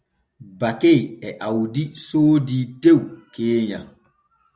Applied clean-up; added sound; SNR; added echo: none; none; none; none.